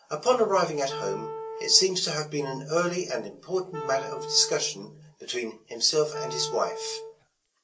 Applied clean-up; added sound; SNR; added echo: none; Wind instrument, woodwind instrument; 10 dB; reverberation time 0.2 s.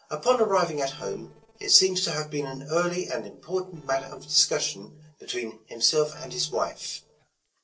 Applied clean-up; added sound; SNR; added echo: neural separator model SepFormer DNS4.